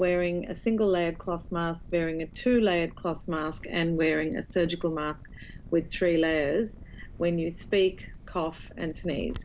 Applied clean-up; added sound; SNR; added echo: none; Crackle; 15 dB; none.